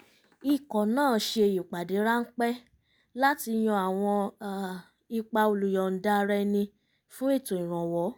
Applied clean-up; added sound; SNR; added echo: none; none; none; none.